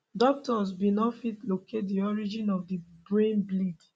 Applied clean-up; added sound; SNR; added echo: none; none; none; none.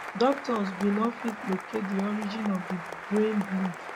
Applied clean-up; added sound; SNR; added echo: none; Applause; 9 dB; none.